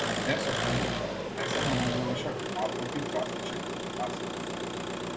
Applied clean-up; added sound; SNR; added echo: none; Engine; -4 dB; reverberation time 2.3 s.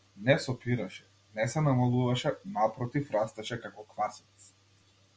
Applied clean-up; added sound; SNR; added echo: none; none; none; none.